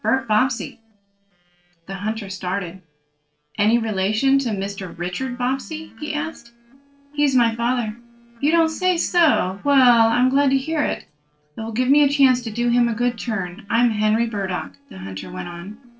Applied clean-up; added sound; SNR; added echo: neural separator model SepFormer DNS4.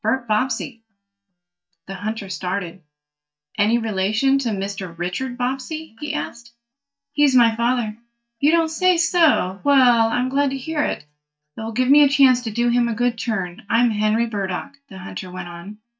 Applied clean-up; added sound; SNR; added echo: neural mask model DeepFilterNet 3.